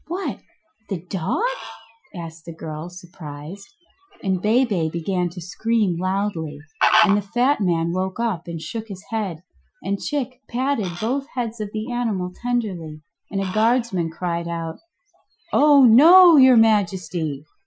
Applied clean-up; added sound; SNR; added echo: classical method Wiener filter.